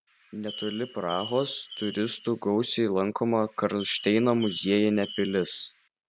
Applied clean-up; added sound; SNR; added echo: none; Bird; 15 dB; none.